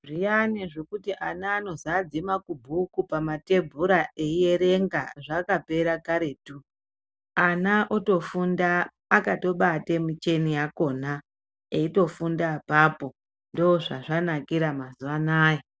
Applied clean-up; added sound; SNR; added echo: none; none; none; none.